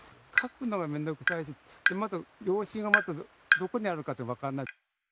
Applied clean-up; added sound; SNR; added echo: none; Tap; -1 dB; none.